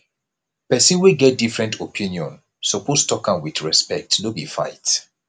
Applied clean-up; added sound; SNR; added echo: none; none; none; none.